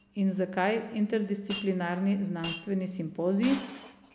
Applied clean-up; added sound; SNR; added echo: none; Shatter; 14 dB; none.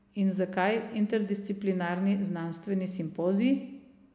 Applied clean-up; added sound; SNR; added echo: none; none; none; none.